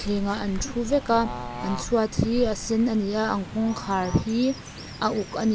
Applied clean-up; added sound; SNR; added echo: none; Bird / Fowl; 10 dB; none.